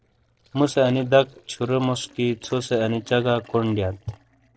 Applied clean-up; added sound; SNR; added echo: neural separator model SepFormer DNS4.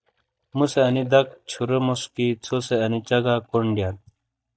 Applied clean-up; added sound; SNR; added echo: neural mask model DeepFilterNet 3.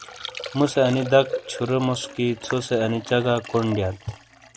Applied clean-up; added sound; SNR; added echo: none; Liquid; 13 dB; none.